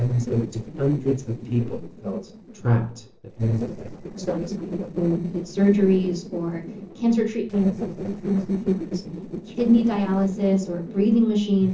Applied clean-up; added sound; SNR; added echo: neural separator model SepFormer DNS4.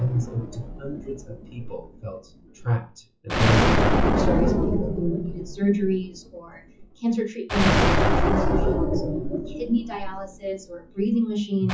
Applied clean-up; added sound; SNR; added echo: classical method WPE with log-MMSE.